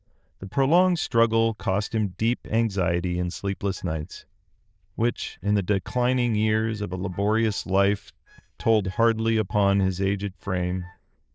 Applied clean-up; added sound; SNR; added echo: neural diffusion model UNIVERSE++.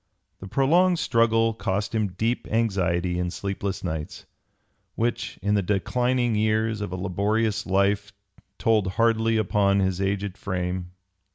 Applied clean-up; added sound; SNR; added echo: none; none; none; none.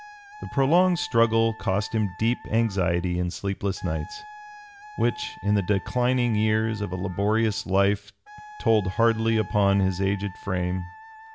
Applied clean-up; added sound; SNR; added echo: none; Wind instrument, woodwind instrument; 19 dB; none.